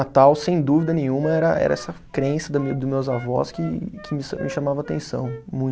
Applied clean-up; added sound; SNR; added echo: none; Wind instrument, woodwind instrument; 18 dB; none.